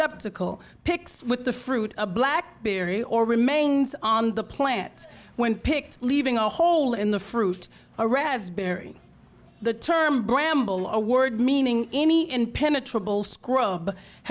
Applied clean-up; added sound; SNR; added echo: none; none; none; none.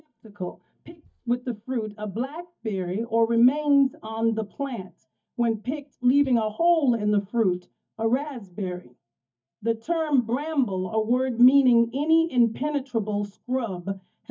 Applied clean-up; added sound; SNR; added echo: neural mask model DeepFilterNet 3.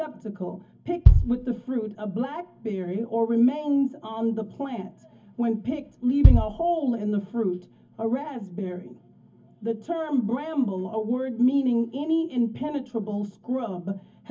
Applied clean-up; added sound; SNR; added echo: none; Bass drum; -4 dB; reverberation time 0.3 s.